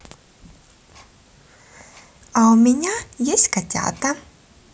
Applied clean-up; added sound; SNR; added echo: none; none; none; none.